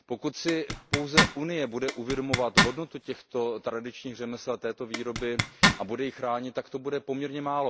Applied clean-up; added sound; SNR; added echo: none; Zipper (clothing); -3 dB; none.